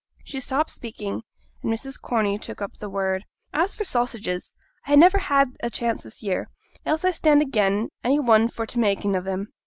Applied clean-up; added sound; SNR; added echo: none; none; none; none.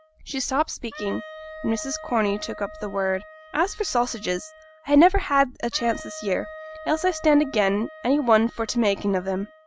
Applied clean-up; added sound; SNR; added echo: none; Wind instrument, woodwind instrument; 18 dB; none.